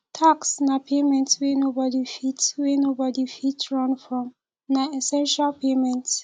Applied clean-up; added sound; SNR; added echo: none; none; none; none.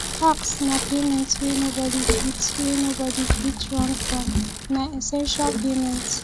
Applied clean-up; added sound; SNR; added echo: none; Bicycle; 2 dB; none.